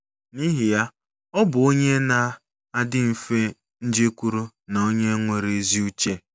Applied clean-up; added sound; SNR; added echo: none; none; none; none.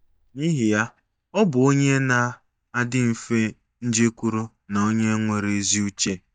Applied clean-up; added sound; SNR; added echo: neural mask model DeepFilterNet 3.